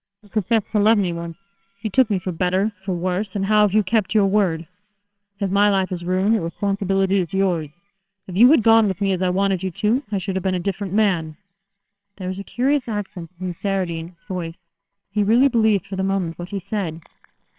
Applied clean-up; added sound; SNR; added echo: neural separator model SepFormer WHAMR!.